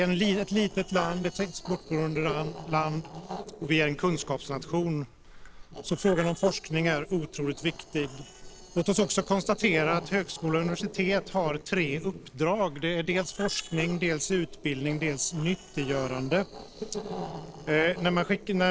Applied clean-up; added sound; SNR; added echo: neural separator model SepFormer DNS4.